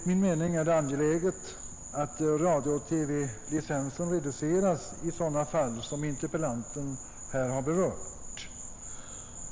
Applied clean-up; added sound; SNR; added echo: none; Insect; 11 dB; none.